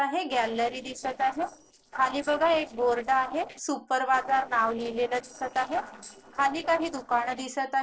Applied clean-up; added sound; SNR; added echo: neural separator model SepFormer DNS4.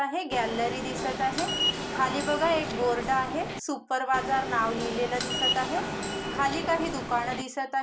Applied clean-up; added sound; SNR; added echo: none; Subway, metro, underground; 3 dB; none.